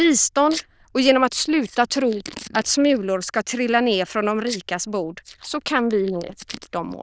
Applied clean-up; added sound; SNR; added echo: neural diffusion model UNIVERSE++.